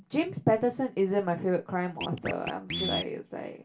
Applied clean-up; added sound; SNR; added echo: none; Scratching (performance technique); 9 dB; reverberation time 0.2 s.